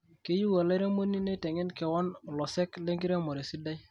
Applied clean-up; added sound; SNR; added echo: none; none; none; none.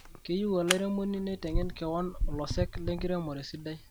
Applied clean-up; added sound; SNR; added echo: none; Camera; 3 dB; none.